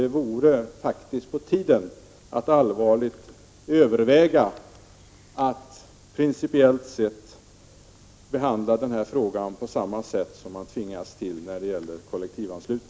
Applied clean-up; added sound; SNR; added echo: none; none; none; none.